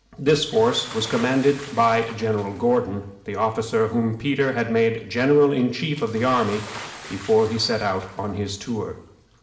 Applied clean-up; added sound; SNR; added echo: none; Bathtub (filling or washing) / Splash, splatter; 19 dB; reverberation time 0.8 s.